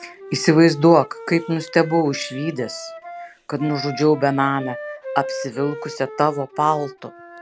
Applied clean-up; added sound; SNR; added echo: none; Wind instrument, woodwind instrument; 14 dB; none.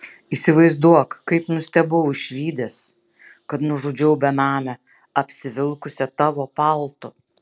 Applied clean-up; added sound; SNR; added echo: none; none; none; none.